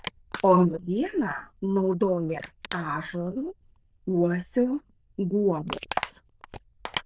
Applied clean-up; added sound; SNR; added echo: neural diffusion model UNIVERSE++.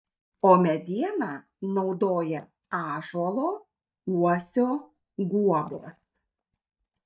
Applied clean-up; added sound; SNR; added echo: neural mask model DeepFilterNet 3.